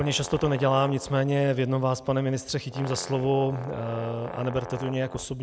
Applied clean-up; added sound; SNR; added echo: none; Brass instrument; 14 dB; none.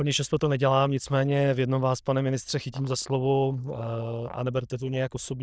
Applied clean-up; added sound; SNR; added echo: neural diffusion model UNIVERSE++.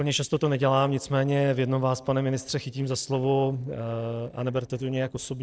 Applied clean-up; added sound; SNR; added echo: neural separator model SepFormer DNS4.